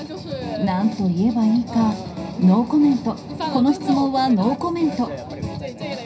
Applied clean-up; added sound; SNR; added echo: none; none; none; reverberation time 0.4 s.